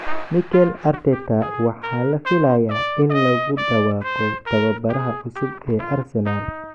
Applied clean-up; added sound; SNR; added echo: none; Trumpet; 7 dB; none.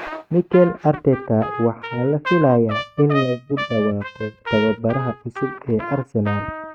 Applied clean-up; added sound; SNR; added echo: neural mask model RNNoise.